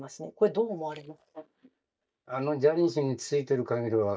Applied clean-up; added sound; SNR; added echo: neural mask model DeepFilterNet 3.